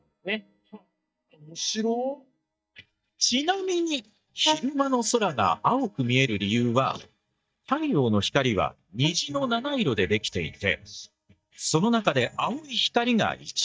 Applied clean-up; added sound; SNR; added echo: neural mask model DeepFilterNet 3.